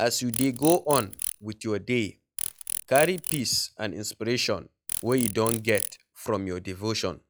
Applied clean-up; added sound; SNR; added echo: classical method log-MMSE.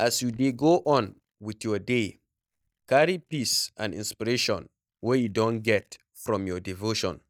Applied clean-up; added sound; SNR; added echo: neural mask model DeepFilterNet 3.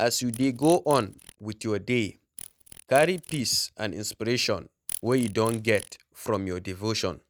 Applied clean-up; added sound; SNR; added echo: neural mask model RNNoise.